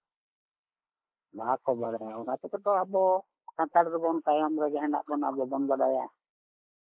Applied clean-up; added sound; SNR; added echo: neural mask model Resemble Enhance denoiser.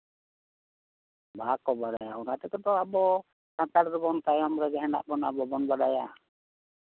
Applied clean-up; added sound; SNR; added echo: none; none; none; none.